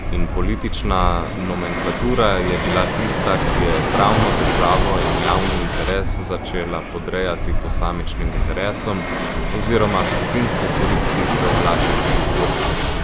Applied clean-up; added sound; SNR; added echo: none; Fixed-wing aircraft, airplane; -3 dB; none.